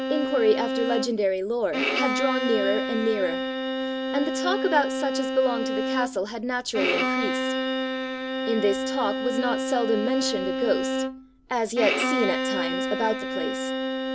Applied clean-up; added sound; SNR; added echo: none; Bowed string instrument; 1 dB; none.